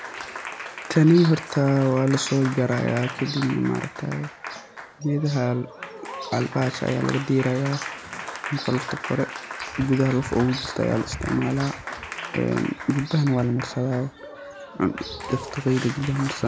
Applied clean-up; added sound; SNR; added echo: none; Applause; 12 dB; none.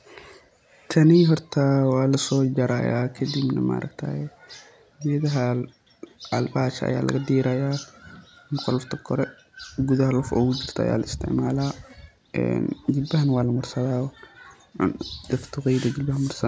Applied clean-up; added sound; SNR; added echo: none; none; none; none.